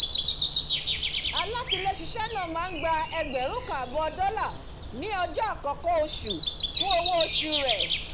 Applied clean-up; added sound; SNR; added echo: none; Breathing; -2 dB; none.